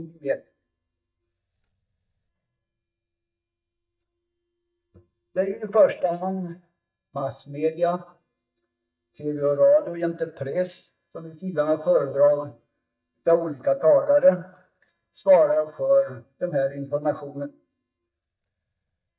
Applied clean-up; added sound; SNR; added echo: neural mask model DeepFilterNet 3.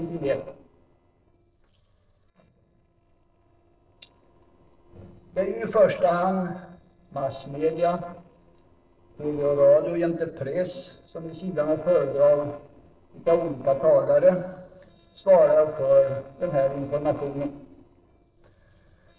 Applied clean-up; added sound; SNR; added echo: neural separator model SepFormer DNS4.